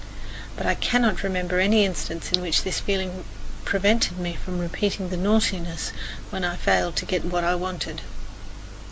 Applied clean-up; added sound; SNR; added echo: none; none; none; none.